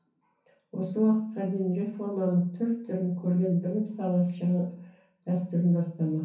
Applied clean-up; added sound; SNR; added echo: none; none; none; reverberation time 0.6 s.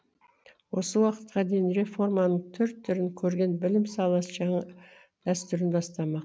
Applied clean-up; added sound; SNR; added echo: none; none; none; none.